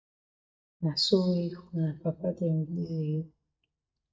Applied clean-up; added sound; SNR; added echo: neural mask model DeepFilterNet 3.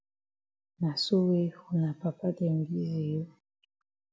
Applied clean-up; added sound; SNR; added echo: none; none; none; none.